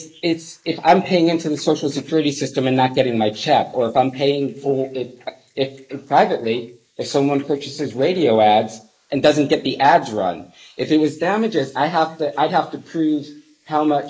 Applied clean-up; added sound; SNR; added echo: neural mask model Resemble Enhance denoiser.